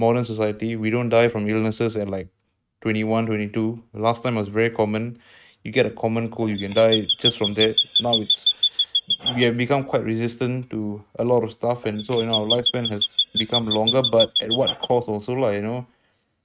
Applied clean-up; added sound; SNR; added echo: neural mask model RNNoise.